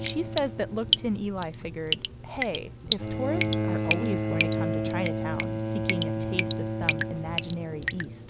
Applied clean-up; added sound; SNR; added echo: none; Bowed string instrument + Drip; -4 dB; none.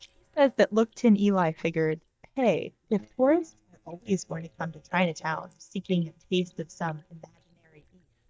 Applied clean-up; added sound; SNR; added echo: neural mask model DeepFilterNet 3.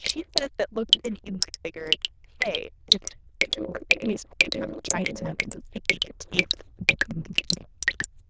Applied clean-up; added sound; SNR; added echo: neural diffusion model UNIVERSE++.